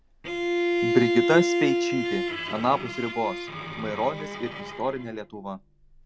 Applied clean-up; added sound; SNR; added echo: none; Bowed string instrument; 0 dB; none.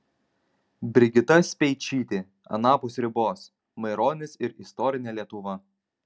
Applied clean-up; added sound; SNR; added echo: none; none; none; none.